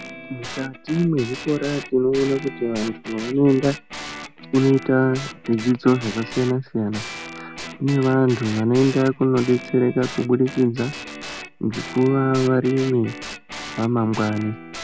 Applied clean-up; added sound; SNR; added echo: none; Guitar; 14 dB; none.